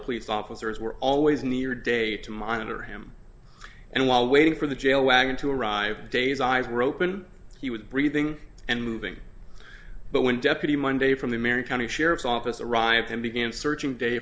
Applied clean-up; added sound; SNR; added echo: none; none; none; none.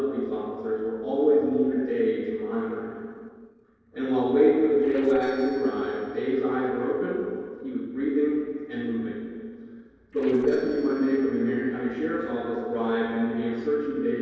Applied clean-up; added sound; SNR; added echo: neural separator model SepFormer DNS4.